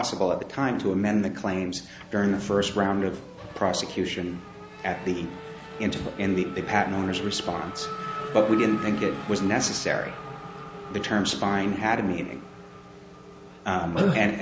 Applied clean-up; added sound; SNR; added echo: none; Race car, auto racing / Accelerating, revving, vroom; 13 dB; none.